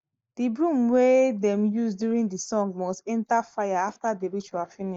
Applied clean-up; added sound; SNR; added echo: neural mask model Resemble Enhance denoiser.